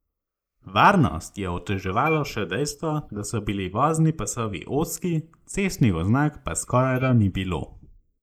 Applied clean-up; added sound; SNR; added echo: neural mask model Resemble Enhance denoiser.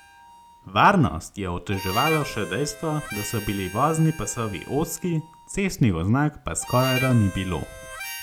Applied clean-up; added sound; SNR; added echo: none; Harmonica; 13 dB; none.